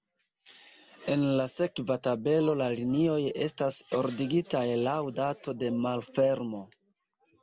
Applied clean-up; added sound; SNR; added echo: none; none; none; none.